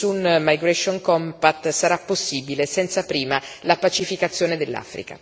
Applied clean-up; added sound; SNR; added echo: none; none; none; none.